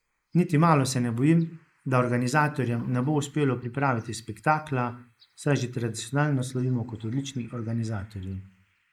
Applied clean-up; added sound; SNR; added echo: neural mask model Resemble Enhance denoiser.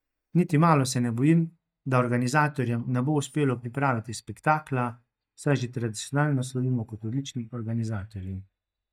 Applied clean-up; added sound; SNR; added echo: neural mask model DeepFilterNet 3.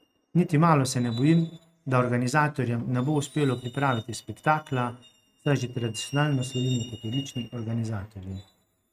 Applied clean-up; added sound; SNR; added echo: neural mask model RNNoise.